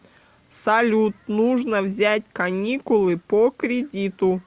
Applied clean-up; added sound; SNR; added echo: none; none; none; none.